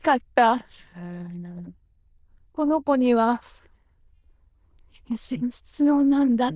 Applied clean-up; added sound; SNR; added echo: neural diffusion model UNIVERSE++.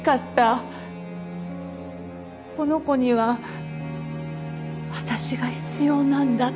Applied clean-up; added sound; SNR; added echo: none; none; none; none.